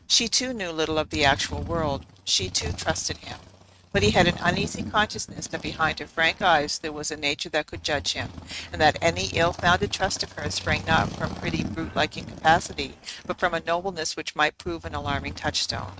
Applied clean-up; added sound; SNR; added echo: neural mask model RNNoise.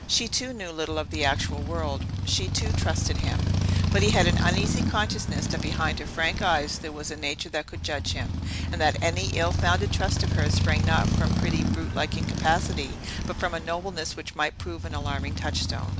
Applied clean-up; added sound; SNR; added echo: none; Motorcycle; -2 dB; none.